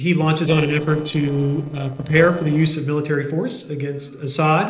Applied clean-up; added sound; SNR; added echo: neural separator model SepFormer DNS4.